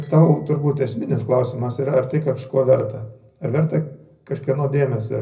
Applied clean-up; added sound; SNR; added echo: none; Bicycle bell; 19 dB; reverberation time 0.4 s.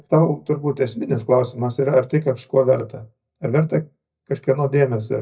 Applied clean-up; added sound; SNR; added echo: neural mask model DeepFilterNet 3.